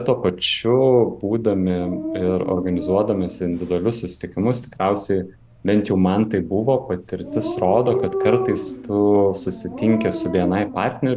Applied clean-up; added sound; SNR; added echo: none; Dog; 10 dB; none.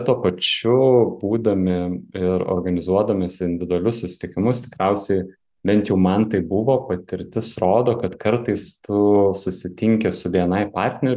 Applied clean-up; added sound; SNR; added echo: none; none; none; none.